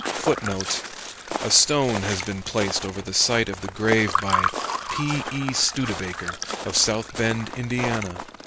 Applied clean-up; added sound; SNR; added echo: none; Fill (with liquid) / Water + Walk, footsteps; 5 dB; none.